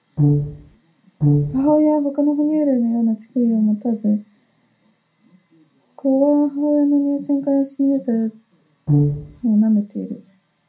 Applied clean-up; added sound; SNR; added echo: none; Brass instrument; -2 dB; reverberation time 0.2 s.